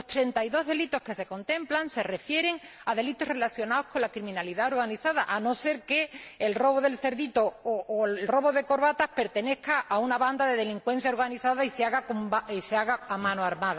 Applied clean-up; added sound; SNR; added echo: none; none; none; none.